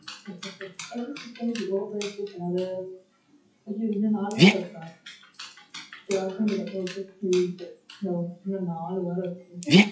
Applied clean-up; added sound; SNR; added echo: classical method WPE with log-MMSE.